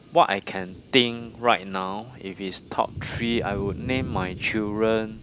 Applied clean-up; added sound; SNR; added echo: none; Thunder / Cricket; 11 dB; none.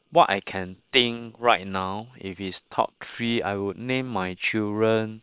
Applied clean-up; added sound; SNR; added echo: neural separator model SepFormer WHAM!.